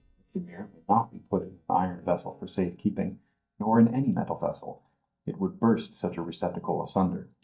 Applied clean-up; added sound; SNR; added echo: neural mask model DeepFilterNet 3.